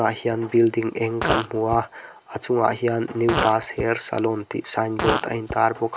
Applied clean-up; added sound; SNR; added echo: none; Fart; 7 dB; none.